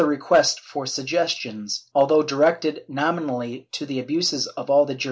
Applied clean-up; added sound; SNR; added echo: none; none; none; none.